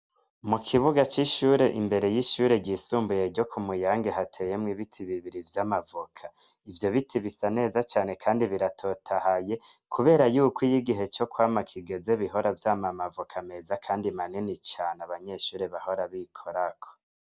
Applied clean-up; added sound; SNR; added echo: none; none; none; none.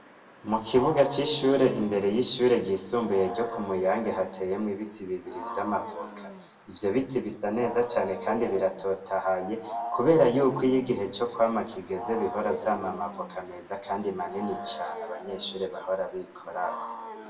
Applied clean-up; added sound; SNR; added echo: none; Wild animals; 12 dB; reverberation time 0.7 s.